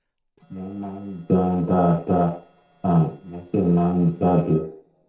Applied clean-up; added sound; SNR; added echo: neural separator model SepFormer DNS4.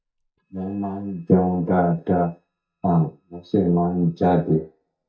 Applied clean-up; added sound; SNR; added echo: neural mask model DeepFilterNet 3.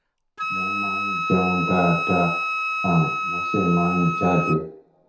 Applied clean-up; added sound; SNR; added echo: none; Wind instrument, woodwind instrument; 2 dB; reverberation time 0.5 s.